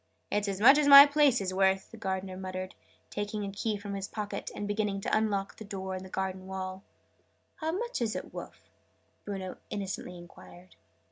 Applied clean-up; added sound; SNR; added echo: none; none; none; none.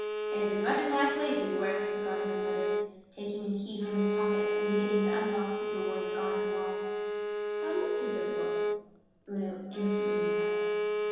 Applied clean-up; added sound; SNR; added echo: none; Bowed string instrument; -3 dB; reverberation time 1.3 s.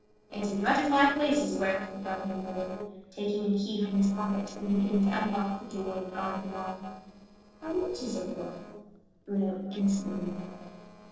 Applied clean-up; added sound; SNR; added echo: neural separator model SepFormer DNS4.